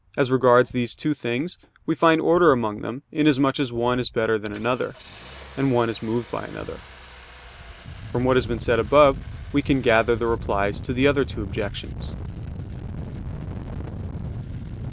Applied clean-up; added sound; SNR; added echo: none; Engine starting; 12 dB; none.